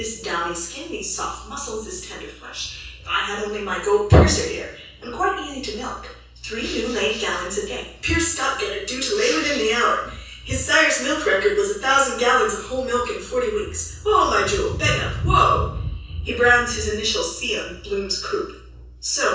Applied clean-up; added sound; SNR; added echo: none; none; none; reverberation time 0.6 s.